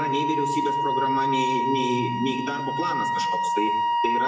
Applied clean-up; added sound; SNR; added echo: none; Wind instrument, woodwind instrument; -3 dB; reverberation time 0.7 s.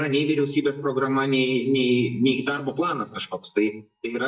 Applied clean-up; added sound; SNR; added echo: neural mask model DeepFilterNet 3.